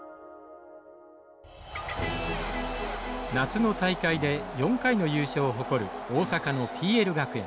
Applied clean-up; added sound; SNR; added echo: none; none; none; none.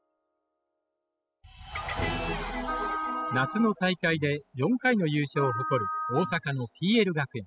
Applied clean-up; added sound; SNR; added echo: classical method spectral subtraction.